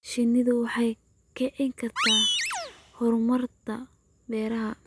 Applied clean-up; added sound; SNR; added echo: none; Animal; 1 dB; none.